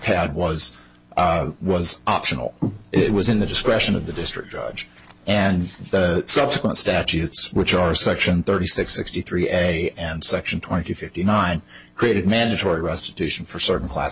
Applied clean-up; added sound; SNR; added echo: none; none; none; none.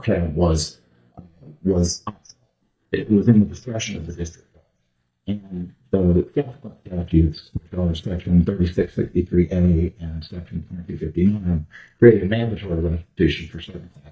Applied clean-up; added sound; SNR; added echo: neural mask model DeepFilterNet 3.